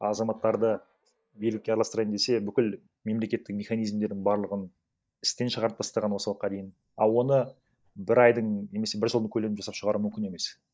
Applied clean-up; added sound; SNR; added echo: neural mask model DeepFilterNet 3.